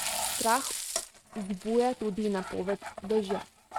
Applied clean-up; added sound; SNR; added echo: neural mask model RNNoise.